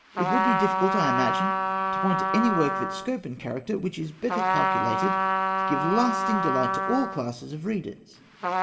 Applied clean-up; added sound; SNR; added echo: none; Trumpet; -2 dB; reverberation time 2.8 s.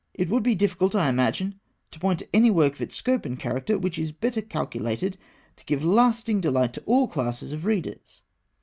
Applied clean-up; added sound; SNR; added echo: none; none; none; none.